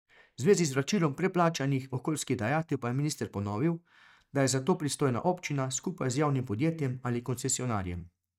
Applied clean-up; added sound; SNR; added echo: neural mask model DeepFilterNet 3.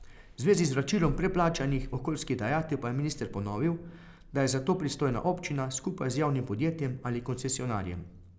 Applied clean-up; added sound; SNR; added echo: none; Thunder; 15 dB; none.